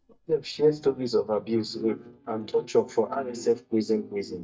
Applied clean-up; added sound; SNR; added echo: neural mask model DeepFilterNet 3.